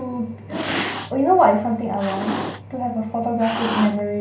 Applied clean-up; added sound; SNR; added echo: none; Cat; 9 dB; reverberation time 0.5 s.